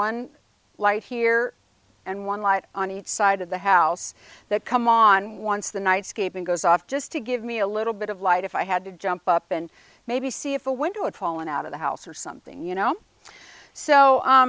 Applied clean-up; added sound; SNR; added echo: none; none; none; none.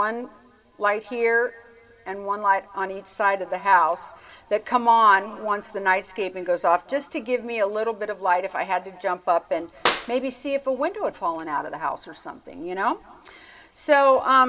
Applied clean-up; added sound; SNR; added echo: none; Clapping; 9 dB; reverberation time 1.8 s.